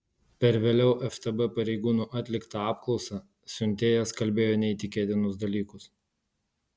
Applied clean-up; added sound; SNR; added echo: none; none; none; none.